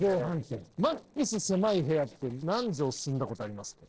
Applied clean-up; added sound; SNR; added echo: neural separator model SepFormer DNS4.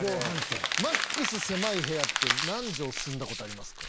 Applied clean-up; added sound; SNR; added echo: none; Crumpling, crinkling; -1 dB; none.